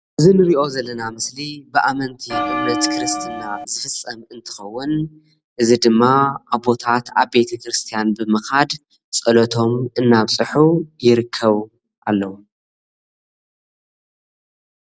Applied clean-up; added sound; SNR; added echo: none; Bell; 3 dB; none.